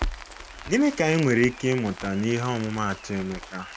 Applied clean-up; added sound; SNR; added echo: none; Crackle + Rain; 12 dB; none.